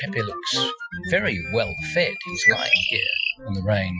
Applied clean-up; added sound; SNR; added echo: classical method Wiener filter.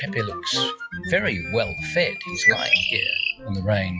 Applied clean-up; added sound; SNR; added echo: classical method log-MMSE.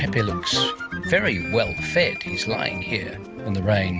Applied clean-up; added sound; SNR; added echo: none; none; none; none.